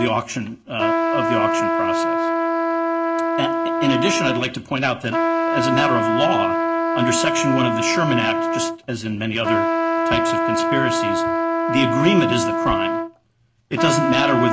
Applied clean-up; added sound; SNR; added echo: none; Trumpet; -3 dB; none.